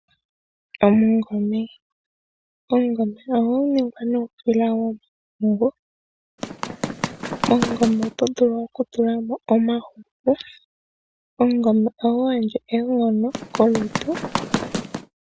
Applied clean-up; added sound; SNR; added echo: none; Run; 5 dB; none.